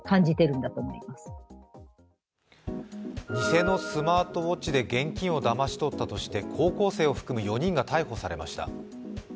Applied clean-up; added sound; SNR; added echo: none; none; none; none.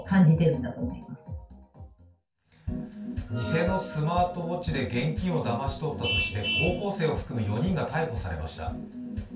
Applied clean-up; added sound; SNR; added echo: none; Vehicle horn, car horn, honking; 12 dB; reverberation time 0.3 s.